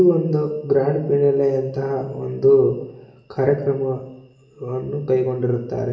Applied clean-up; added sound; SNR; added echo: none; none; none; reverberation time 0.7 s.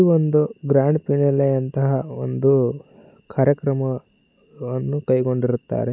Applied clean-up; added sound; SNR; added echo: none; none; none; none.